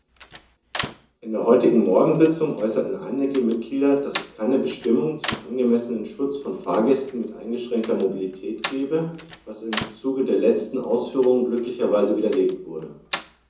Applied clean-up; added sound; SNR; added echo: none; Slam; 12 dB; reverberation time 0.6 s.